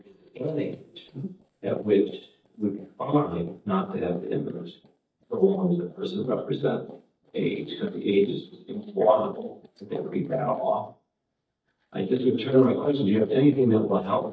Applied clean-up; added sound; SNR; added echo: neural mask model DeepFilterNet 3.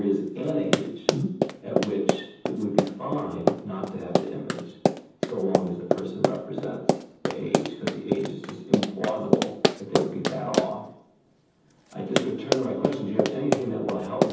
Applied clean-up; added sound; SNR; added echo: none; Run; -2 dB; reverberation time 0.8 s.